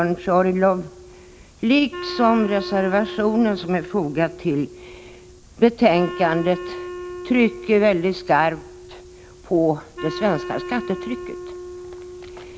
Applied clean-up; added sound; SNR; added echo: none; Wind instrument, woodwind instrument; 13 dB; none.